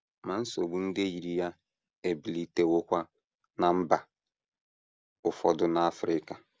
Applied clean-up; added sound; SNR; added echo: none; none; none; none.